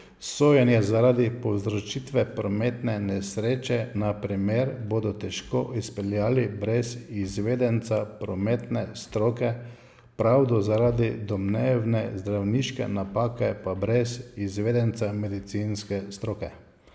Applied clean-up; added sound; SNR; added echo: none; none; none; none.